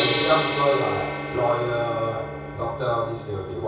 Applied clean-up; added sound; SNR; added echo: none; Gong; 2 dB; reverberation time 0.7 s.